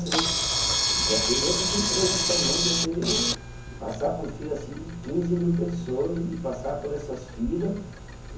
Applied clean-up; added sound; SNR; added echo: none; Camera; -1 dB; reverberation time 0.7 s.